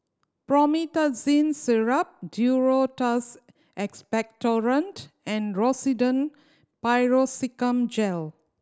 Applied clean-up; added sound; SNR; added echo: none; none; none; none.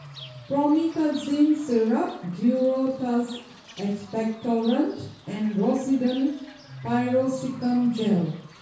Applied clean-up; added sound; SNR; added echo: none; Bird / Fowl; 19 dB; reverberation time 0.6 s.